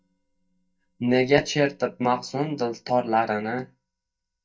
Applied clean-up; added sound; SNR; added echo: neural mask model DeepFilterNet 3.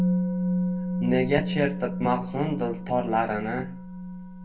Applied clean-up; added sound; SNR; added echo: none; Musical instrument; 1 dB; reverberation time 0.2 s.